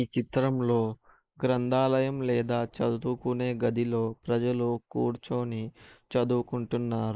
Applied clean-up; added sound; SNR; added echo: neural mask model Resemble Enhance denoiser.